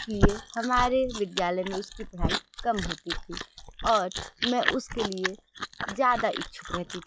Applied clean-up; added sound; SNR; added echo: classical method log-MMSE.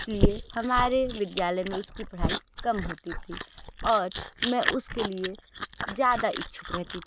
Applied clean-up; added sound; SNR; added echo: neural mask model Resemble Enhance denoiser.